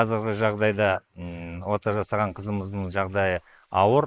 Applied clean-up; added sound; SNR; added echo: neural mask model Resemble Enhance denoiser.